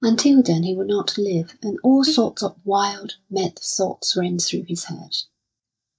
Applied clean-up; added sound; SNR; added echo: neural mask model DeepFilterNet 3.